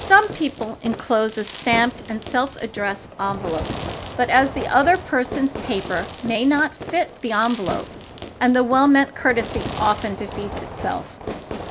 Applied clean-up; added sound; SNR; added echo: none; Fireworks; 11 dB; none.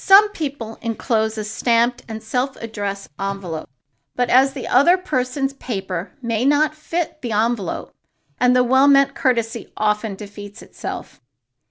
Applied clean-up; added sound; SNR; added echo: none; none; none; none.